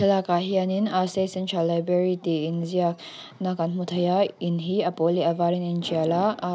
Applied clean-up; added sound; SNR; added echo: none; none; none; none.